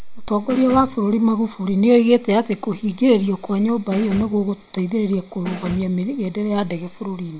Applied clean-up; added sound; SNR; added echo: none; Snare drum; 16 dB; none.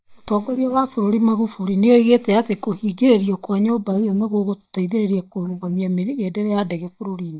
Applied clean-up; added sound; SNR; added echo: neural mask model DeepFilterNet 3.